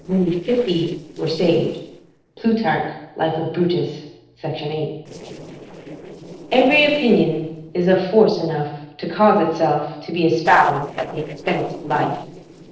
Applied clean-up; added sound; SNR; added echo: neural separator model SepFormer DNS4.